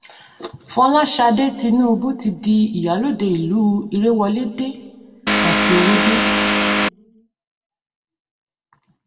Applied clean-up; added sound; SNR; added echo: none; Vehicle; -3 dB; reverberation time 1.1 s.